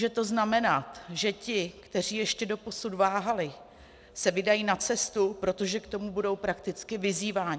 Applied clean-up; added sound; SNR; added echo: none; none; none; none.